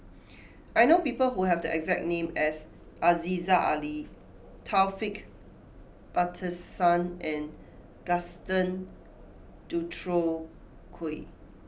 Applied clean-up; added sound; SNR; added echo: none; none; none; none.